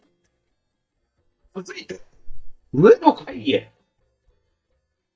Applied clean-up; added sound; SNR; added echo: neural mask model DeepFilterNet 3.